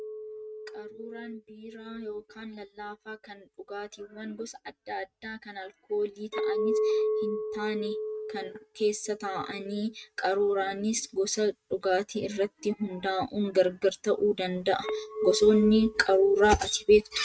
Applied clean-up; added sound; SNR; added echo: neural mask model RNNoise.